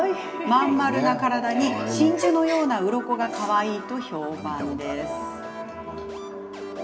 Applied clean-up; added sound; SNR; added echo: none; Gasp; 13 dB; reverberation time 0.7 s.